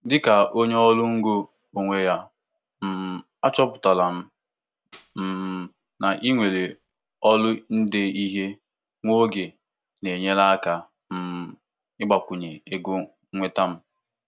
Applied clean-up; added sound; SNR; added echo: none; Tambourine; 13 dB; none.